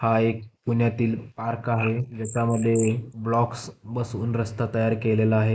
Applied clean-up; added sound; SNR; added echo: neural mask model Resemble Enhance denoiser.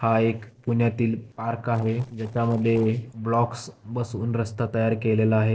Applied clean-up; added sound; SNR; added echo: neural separator model SepFormer DNS4.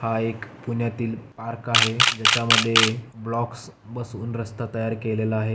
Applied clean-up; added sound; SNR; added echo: none; Camera; -5 dB; none.